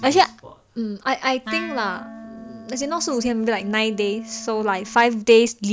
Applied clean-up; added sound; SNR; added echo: none; Wind instrument, woodwind instrument; 17 dB; none.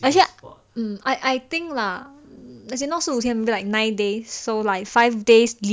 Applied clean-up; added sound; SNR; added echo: none; none; none; none.